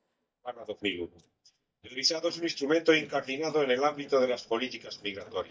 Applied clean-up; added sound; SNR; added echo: neural mask model DeepFilterNet 3.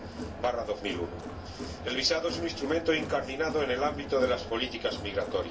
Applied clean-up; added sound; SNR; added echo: none; Crowd; 9 dB; reverberation time 0.2 s.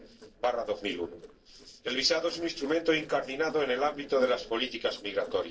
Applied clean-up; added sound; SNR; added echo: neural separator model SepFormer DNS4.